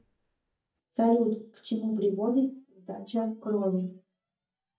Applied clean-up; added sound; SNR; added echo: neural mask model DeepFilterNet 3.